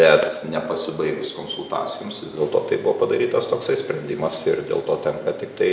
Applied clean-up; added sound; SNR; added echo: none; none; none; none.